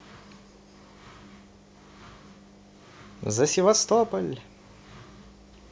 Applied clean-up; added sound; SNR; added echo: none; none; none; none.